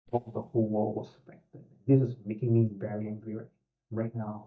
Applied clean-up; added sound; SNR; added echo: neural mask model DeepFilterNet 3.